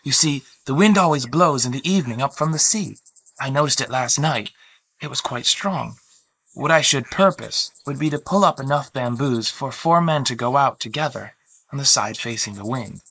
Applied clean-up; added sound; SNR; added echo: neural mask model Resemble Enhance denoiser.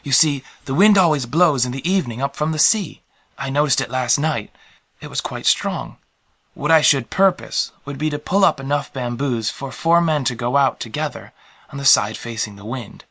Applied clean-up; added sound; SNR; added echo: none; none; none; none.